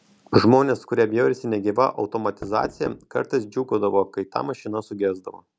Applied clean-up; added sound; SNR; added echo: none; Knock; 13 dB; none.